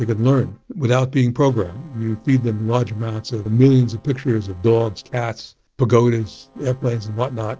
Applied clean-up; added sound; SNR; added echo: neural separator model SepFormer DNS4.